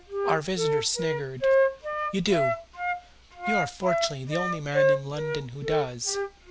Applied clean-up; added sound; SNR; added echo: none; Wind instrument, woodwind instrument; -3 dB; none.